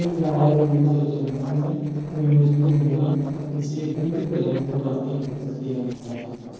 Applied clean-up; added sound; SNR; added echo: neural separator model SepFormer DNS4.